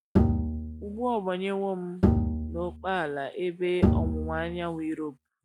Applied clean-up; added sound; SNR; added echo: none; Bowed string instrument; -4 dB; none.